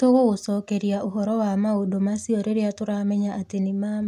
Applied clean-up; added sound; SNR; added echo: none; none; none; none.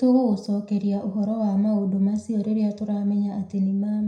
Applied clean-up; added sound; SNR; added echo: none; none; none; reverberation time 0.4 s.